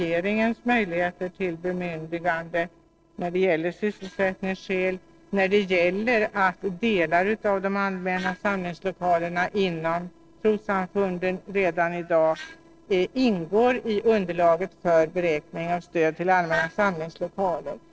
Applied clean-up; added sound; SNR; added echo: neural separator model SepFormer DNS4.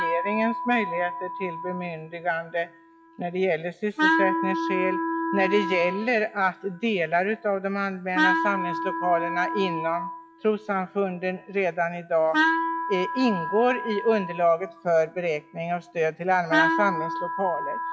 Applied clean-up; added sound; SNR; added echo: classical method log-MMSE.